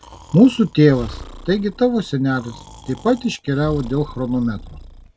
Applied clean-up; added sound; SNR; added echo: none; Breathing; 18 dB; none.